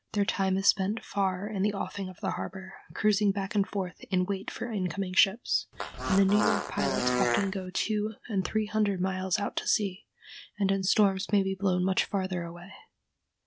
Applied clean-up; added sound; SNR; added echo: none; Fart; 2 dB; none.